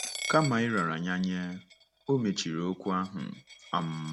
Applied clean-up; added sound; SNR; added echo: none; Coin (dropping); 14 dB; none.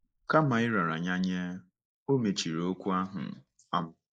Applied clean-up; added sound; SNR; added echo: neural mask model Resemble Enhance denoiser.